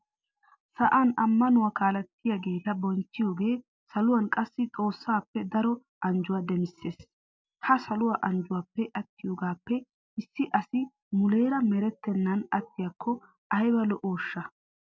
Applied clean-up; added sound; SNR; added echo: none; none; none; none.